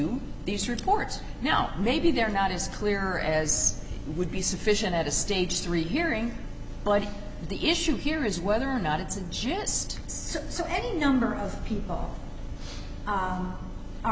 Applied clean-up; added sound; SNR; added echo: none; none; none; none.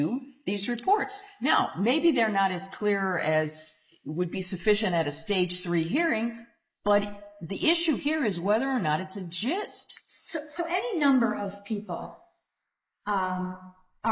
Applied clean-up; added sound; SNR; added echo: neural mask model Resemble Enhance denoiser.